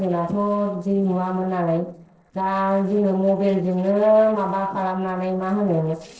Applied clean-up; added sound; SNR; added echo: neural separator model SepFormer DNS4.